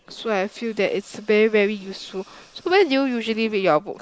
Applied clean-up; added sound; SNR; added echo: neural mask model Resemble Enhance denoiser.